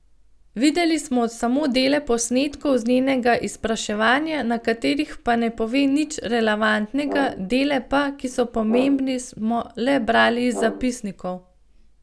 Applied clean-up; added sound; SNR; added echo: none; Brass instrument; 13 dB; none.